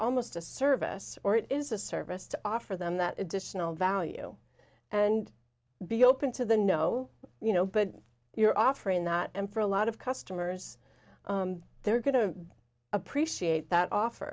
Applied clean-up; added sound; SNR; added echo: none; none; none; none.